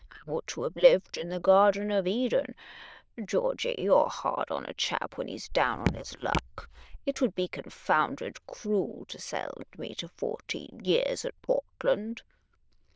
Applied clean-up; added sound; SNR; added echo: neural diffusion model UNIVERSE++.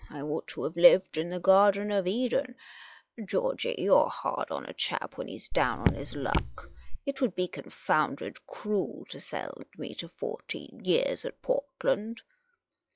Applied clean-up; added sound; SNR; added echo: classical method log-MMSE.